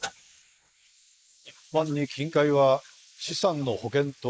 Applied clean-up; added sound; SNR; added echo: neural mask model Resemble Enhance denoiser.